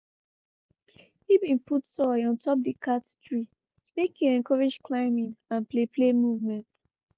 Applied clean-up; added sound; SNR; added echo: none; none; none; none.